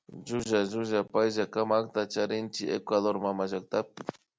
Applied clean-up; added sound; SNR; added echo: none; none; none; none.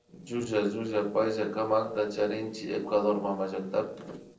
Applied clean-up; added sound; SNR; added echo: neural separator model SepFormer DNS4.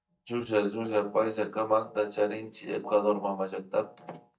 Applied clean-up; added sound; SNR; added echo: neural mask model DeepFilterNet 3.